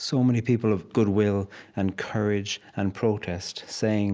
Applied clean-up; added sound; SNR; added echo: none; none; none; none.